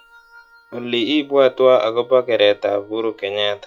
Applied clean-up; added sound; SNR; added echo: classical method log-MMSE.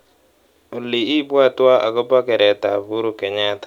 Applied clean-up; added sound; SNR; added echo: none; none; none; none.